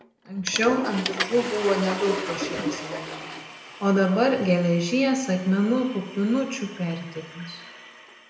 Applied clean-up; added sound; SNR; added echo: none; Toilet flush / Water; 9 dB; reverberation time 0.8 s.